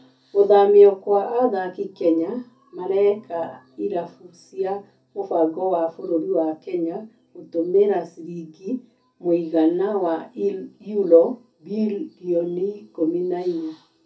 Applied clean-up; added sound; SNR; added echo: none; none; none; reverberation time 0.3 s.